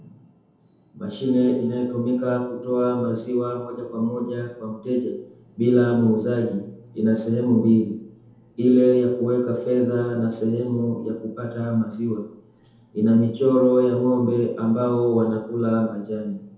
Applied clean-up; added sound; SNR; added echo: none; none; none; reverberation time 0.8 s.